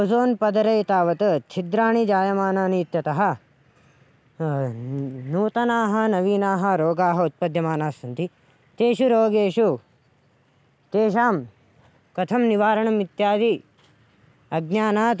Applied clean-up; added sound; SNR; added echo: none; none; none; none.